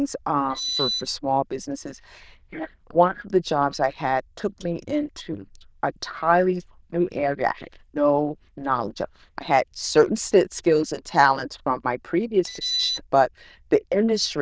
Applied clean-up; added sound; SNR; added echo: neural diffusion model UNIVERSE++.